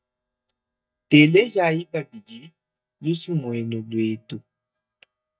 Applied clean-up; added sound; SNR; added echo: neural mask model DeepFilterNet 3.